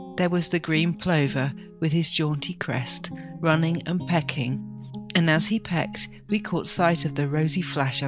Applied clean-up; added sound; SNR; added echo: none; Guitar; 13 dB; none.